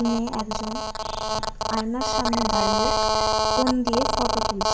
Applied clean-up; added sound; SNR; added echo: none; Telephone; -4 dB; reverberation time 0.5 s.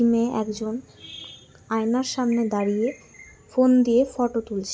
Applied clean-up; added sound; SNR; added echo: none; none; none; none.